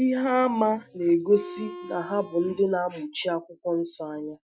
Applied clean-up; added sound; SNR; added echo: classical method Wiener filter.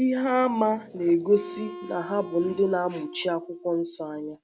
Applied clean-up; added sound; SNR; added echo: none; Wind instrument, woodwind instrument; 16 dB; none.